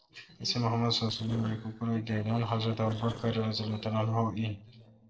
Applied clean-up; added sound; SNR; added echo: neural separator model SepFormer DNS4.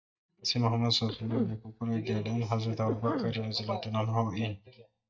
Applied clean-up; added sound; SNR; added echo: neural mask model DeepFilterNet 3.